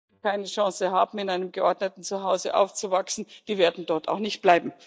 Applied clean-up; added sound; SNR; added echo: neural mask model DeepFilterNet 3.